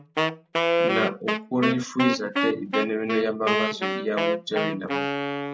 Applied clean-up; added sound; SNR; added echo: none; Wind instrument, woodwind instrument; -1 dB; none.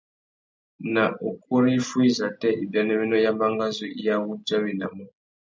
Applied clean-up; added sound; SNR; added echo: none; none; none; none.